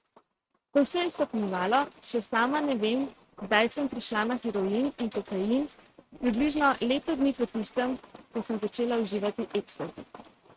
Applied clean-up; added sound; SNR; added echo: neural mask model RNNoise.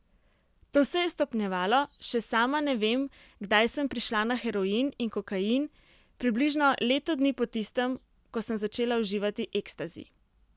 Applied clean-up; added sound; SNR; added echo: none; none; none; none.